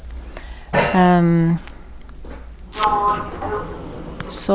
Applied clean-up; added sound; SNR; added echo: none; Sliding door; 4 dB; none.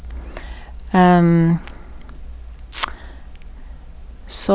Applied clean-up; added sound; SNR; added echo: none; none; none; none.